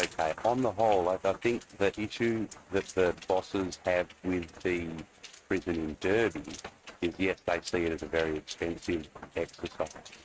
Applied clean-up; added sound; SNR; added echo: neural mask model RNNoise.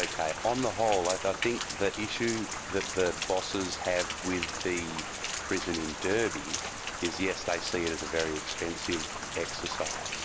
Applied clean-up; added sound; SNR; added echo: none; Rain; 4 dB; none.